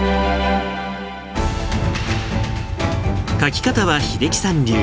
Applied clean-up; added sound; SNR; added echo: none; none; none; none.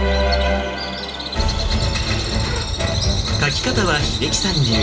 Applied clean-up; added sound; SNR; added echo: none; Bird vocalization, bird call, bird song; 7 dB; reverberation time 0.2 s.